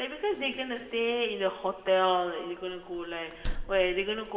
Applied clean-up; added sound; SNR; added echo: none; Slam; 11 dB; reverberation time 2.2 s.